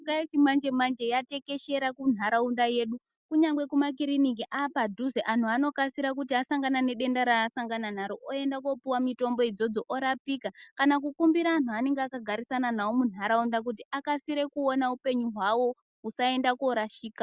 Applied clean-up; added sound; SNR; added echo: none; none; none; none.